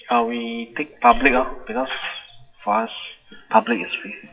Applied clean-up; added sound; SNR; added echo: classical method WPE with log-MMSE.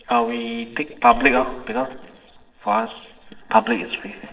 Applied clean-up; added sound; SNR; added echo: neural separator model SepFormer DNS4.